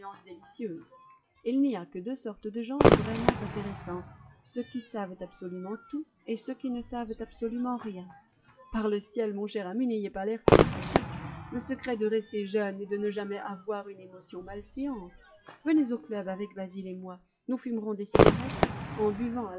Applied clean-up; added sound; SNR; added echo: classical method WPE with log-MMSE.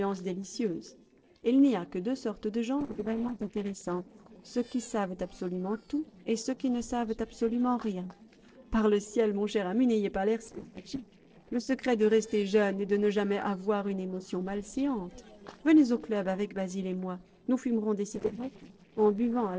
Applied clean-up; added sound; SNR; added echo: neural separator model SepFormer DNS4.